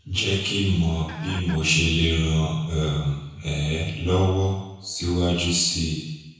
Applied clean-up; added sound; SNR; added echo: none; Chicken, rooster; 19 dB; reverberation time 1.1 s.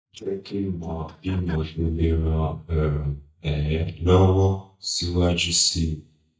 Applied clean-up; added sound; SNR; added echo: neural mask model DeepFilterNet 3.